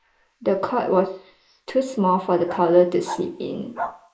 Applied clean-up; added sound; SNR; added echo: neural mask model Resemble Enhance denoiser.